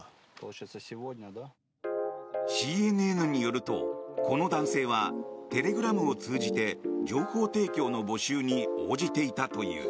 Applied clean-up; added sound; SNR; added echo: none; none; none; none.